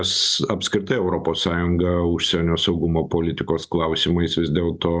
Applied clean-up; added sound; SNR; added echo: none; none; none; none.